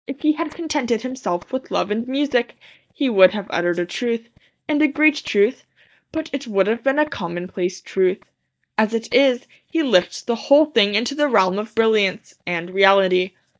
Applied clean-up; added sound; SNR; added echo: neural mask model DeepFilterNet 3.